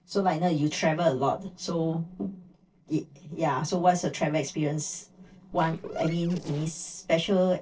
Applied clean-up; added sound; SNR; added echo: neural separator model SepFormer DNS4.